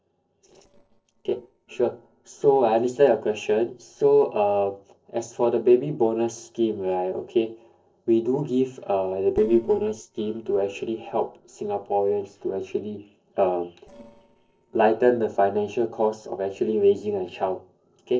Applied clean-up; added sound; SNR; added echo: neural separator model SepFormer DNS4.